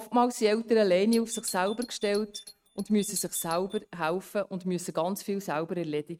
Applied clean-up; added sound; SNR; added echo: neural mask model RNNoise.